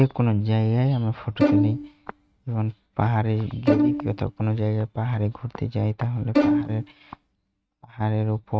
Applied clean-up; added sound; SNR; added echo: neural mask model RNNoise.